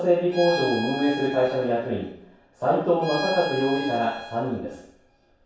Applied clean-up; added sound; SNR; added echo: none; Bowed string instrument; 11 dB; reverberation time 0.7 s.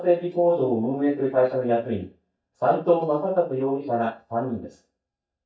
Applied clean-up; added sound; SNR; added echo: neural mask model DeepFilterNet 3.